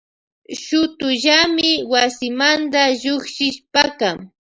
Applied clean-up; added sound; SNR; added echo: neural mask model Resemble Enhance denoiser.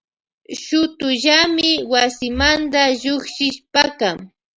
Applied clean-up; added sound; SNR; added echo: none; Breathing; 20 dB; none.